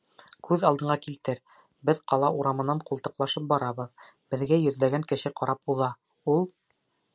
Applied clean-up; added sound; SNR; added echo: none; none; none; none.